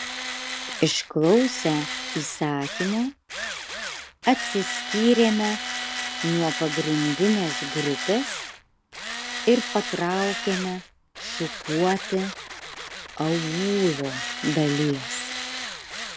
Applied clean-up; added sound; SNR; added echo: none; Tools; 7 dB; none.